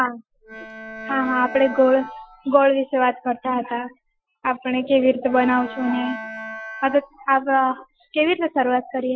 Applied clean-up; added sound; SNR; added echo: classical method Wiener filter.